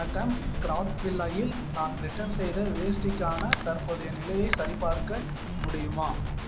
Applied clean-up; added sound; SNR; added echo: none; Guitar + Wind; 0 dB; none.